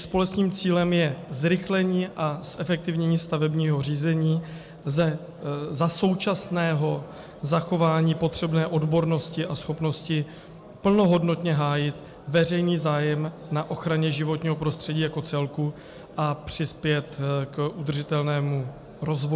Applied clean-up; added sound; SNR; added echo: none; none; none; none.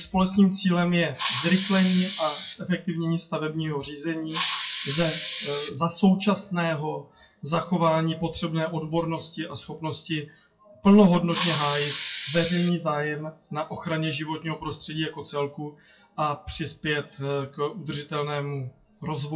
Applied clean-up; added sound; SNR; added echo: classical method WPE with log-MMSE.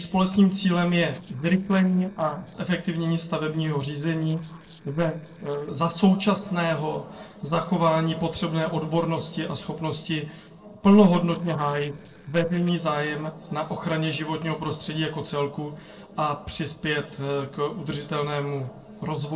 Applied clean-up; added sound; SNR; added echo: neural separator model SepFormer DNS4.